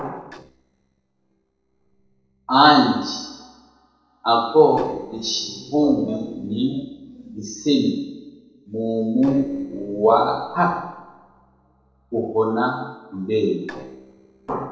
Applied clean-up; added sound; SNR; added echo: neural separator model SepFormer DNS4.